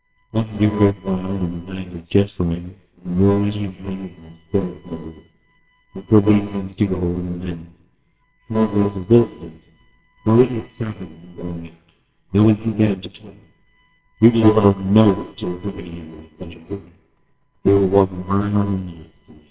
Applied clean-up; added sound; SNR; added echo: neural separator model SepFormer WHAMR!.